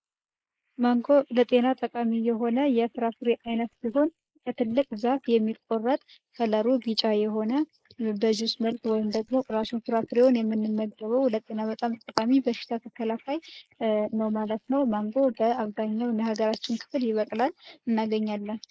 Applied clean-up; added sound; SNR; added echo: neural mask model Resemble Enhance denoiser.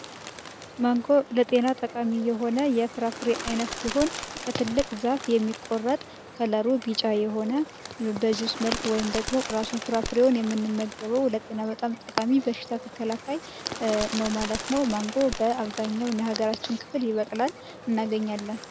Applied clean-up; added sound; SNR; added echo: none; Bird; 12 dB; none.